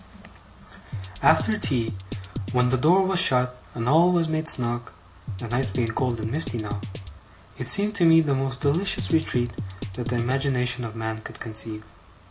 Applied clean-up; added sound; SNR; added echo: none; Drum kit; 7 dB; none.